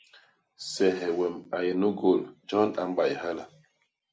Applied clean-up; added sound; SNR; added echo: none; none; none; none.